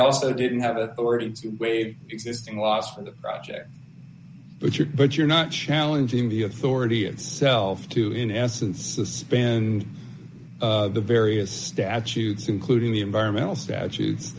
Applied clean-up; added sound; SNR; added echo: none; none; none; none.